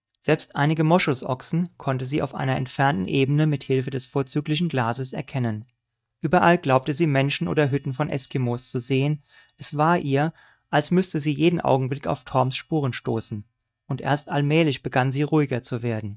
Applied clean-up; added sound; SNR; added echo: neural mask model DeepFilterNet 3.